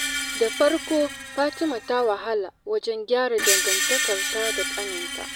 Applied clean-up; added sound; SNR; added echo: none; Screech; 3 dB; none.